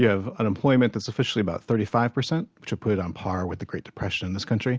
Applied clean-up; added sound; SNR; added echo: none; none; none; none.